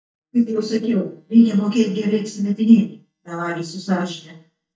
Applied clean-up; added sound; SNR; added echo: neural mask model DeepFilterNet 3.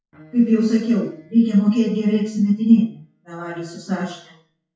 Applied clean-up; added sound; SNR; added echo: classical method WPE with log-MMSE.